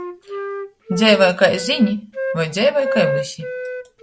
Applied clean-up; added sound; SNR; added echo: none; Wind instrument, woodwind instrument; 7 dB; none.